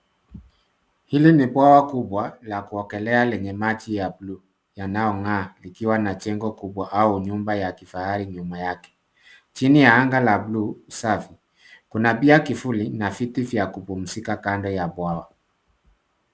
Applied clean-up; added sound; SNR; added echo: none; none; none; none.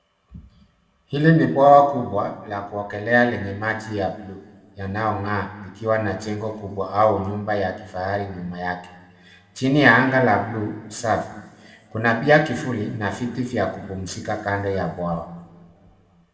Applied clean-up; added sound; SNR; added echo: none; none; none; reverberation time 1.7 s.